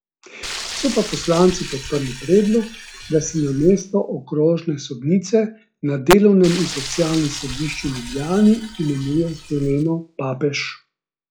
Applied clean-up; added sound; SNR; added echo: classical method log-MMSE.